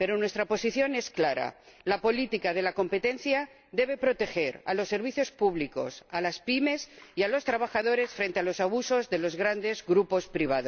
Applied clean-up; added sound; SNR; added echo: none; none; none; none.